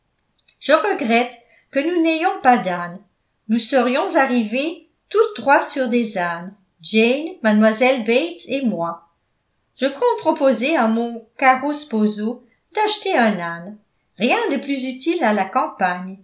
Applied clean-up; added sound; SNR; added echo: none; none; none; none.